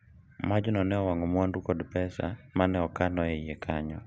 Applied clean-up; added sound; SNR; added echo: none; none; none; none.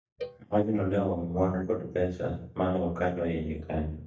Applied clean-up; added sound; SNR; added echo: neural mask model DeepFilterNet 3.